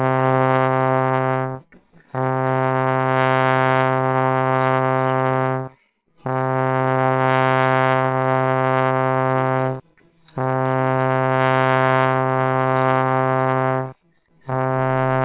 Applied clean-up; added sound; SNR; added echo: neural separator model SepFormer WHAMR!.